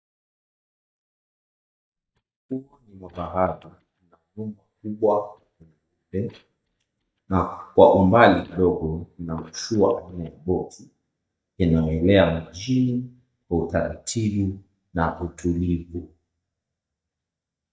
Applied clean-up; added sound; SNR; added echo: neural mask model DeepFilterNet 3.